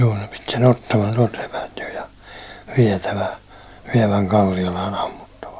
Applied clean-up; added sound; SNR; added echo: none; none; none; none.